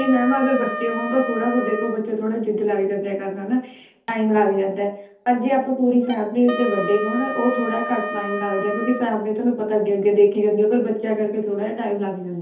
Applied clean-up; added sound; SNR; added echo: none; Wind instrument, woodwind instrument; 11 dB; reverberation time 0.5 s.